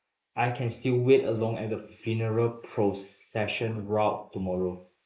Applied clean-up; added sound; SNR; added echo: neural mask model Resemble Enhance denoiser.